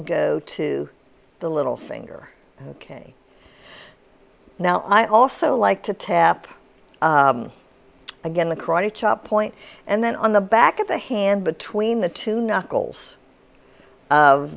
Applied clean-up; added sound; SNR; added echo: none; none; none; none.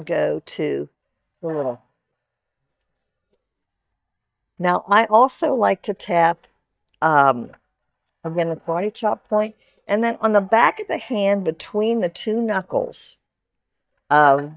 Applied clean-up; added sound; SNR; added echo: neural mask model DeepFilterNet 3.